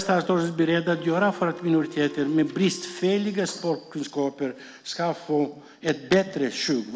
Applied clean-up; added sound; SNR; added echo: none; Wind instrument, woodwind instrument; 18 dB; none.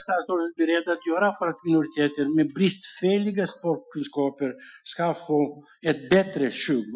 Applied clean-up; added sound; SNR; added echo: classical method Wiener filter.